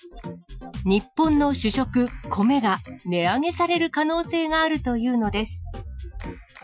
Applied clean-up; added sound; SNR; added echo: classical method Wiener filter.